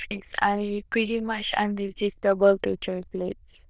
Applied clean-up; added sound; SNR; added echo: neural diffusion model UNIVERSE++.